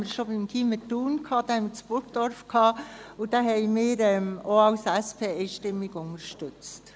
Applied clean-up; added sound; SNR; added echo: none; none; none; none.